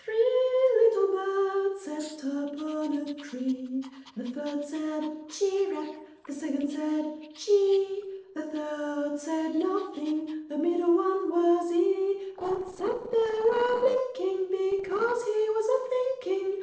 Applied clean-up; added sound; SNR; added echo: neural separator model SepFormer DNS4.